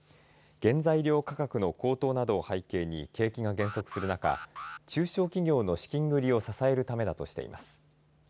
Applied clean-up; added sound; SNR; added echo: none; Alarm; 13 dB; none.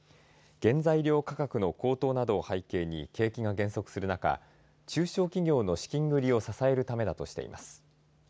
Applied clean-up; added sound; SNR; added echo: none; none; none; none.